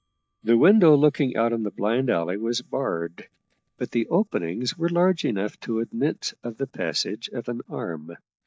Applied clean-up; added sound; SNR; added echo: neural mask model DeepFilterNet 3.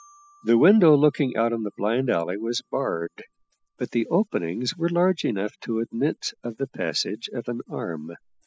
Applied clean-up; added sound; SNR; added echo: classical method spectral subtraction.